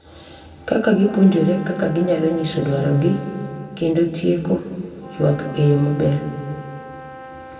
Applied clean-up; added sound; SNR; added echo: none; Brass instrument; 19 dB; reverberation time 1.8 s.